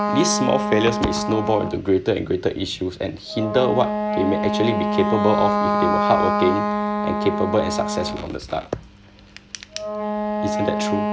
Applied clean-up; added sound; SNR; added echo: none; Wind instrument, woodwind instrument; 1 dB; none.